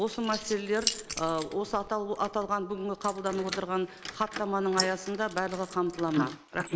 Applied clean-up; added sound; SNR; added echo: neural mask model Resemble Enhance denoiser.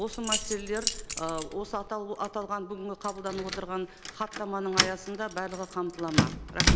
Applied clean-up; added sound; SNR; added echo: none; Keys jangling; -2 dB; none.